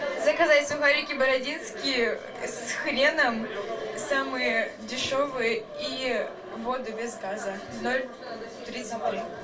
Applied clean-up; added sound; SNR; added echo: none; none; none; reverberation time 0.2 s.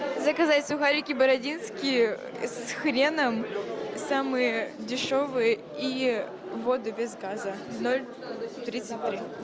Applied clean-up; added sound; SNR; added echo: none; none; none; none.